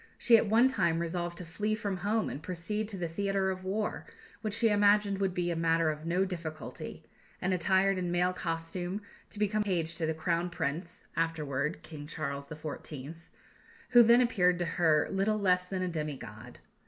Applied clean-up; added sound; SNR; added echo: none; none; none; none.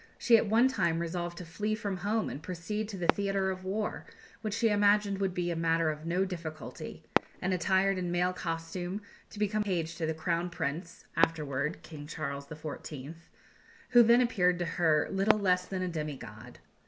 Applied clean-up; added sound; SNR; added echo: none; Fireworks; 11 dB; none.